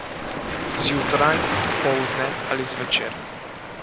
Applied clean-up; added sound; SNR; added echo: none; Waves, surf; 0 dB; none.